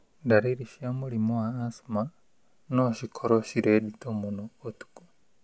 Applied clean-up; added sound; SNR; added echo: none; none; none; none.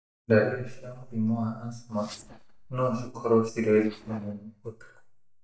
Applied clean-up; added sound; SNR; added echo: neural mask model DeepFilterNet 3.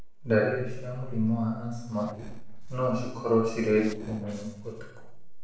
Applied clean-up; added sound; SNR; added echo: neural separator model SepFormer DNS4.